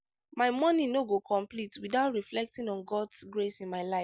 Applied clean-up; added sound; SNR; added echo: none; none; none; none.